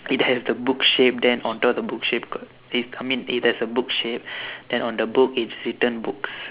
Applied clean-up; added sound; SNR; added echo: none; none; none; none.